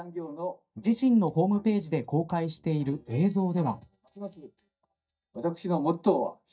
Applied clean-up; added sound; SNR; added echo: neural mask model DeepFilterNet 3.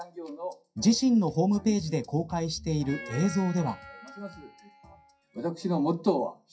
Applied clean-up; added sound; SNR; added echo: classical method WPE with log-MMSE.